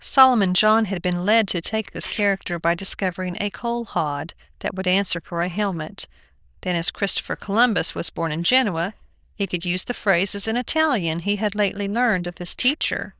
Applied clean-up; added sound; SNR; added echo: neural diffusion model UNIVERSE++.